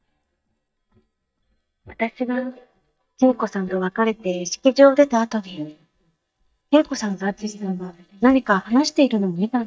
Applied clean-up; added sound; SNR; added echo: neural mask model DeepFilterNet 3.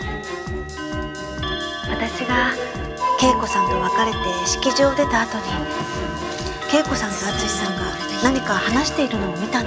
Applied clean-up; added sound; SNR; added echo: none; Clock; 7 dB; none.